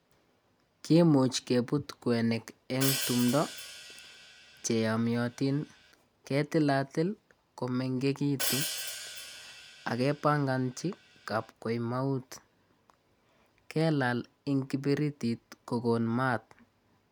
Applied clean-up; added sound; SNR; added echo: none; Hi-hat; 8 dB; none.